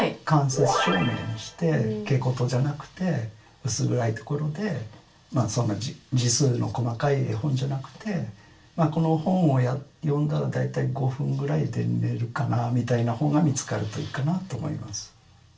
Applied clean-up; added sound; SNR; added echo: none; none; none; reverberation time 0.2 s.